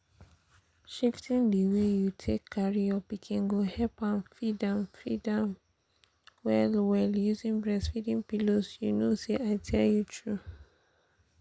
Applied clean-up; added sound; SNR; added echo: none; none; none; none.